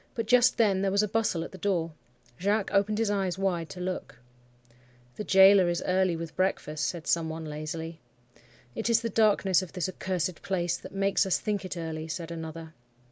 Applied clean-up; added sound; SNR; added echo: none; none; none; none.